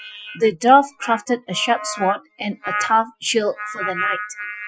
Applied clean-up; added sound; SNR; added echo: classical method Wiener filter.